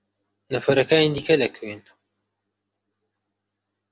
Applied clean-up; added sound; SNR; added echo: none; none; none; none.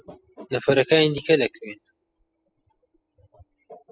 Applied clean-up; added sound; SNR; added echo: classical method spectral subtraction.